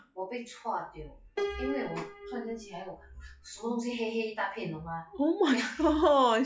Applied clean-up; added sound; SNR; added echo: classical method log-MMSE.